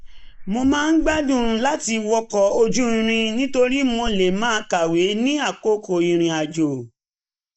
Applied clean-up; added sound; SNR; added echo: neural mask model Resemble Enhance denoiser.